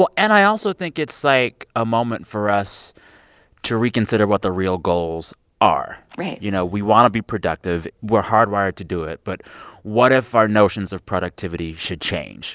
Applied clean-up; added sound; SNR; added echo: none; none; none; none.